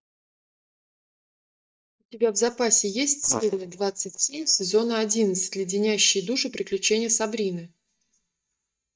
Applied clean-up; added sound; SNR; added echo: neural mask model DeepFilterNet 3.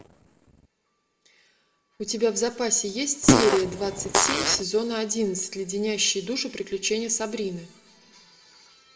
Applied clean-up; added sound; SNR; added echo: none; Fart; -5 dB; reverberation time 0.8 s.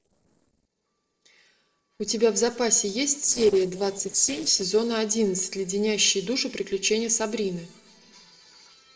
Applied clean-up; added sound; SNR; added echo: neural separator model SepFormer DNS4.